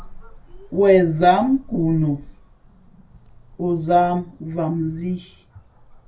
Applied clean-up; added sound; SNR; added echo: none; Cricket / Motor vehicle (road); 20 dB; reverberation time 0.2 s.